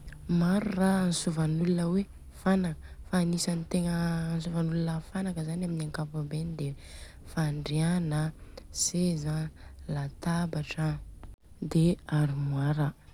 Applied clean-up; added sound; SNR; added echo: none; none; none; none.